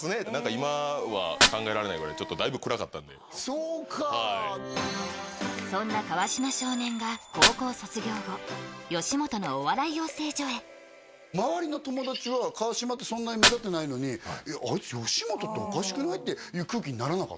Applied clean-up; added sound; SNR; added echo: none; Fire; 4 dB; none.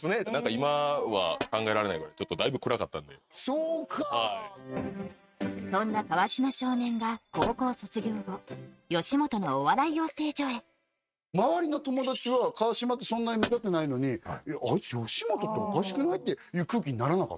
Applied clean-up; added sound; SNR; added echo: neural mask model RNNoise.